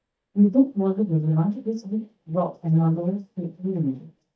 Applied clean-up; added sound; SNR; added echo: neural mask model DeepFilterNet 3.